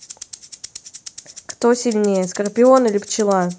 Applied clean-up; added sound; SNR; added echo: none; Rattle (instrument); 19 dB; none.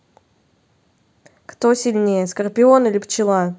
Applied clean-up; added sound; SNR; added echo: none; none; none; none.